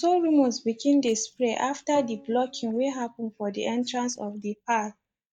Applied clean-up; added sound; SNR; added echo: neural mask model DeepFilterNet 3.